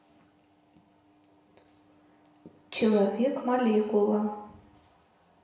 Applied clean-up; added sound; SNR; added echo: none; none; none; reverberation time 0.9 s.